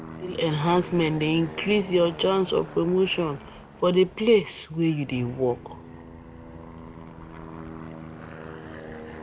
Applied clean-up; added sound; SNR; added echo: none; Aircraft; 15 dB; none.